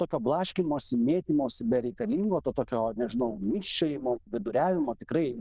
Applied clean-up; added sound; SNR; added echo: neural diffusion model UNIVERSE++.